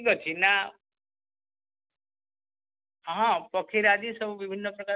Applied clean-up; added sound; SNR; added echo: none; none; none; none.